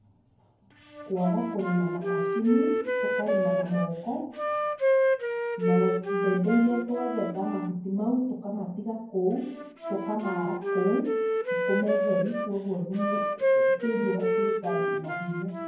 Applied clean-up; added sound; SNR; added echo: none; Wind instrument, woodwind instrument; -1 dB; reverberation time 0.9 s.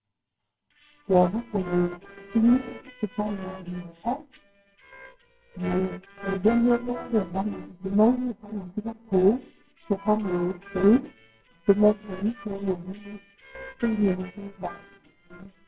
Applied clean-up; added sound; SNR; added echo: neural separator model SepFormer WHAMR!.